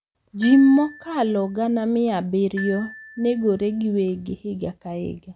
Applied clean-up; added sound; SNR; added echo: none; Glockenspiel; 18 dB; none.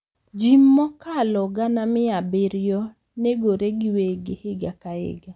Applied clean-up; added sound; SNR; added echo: none; none; none; none.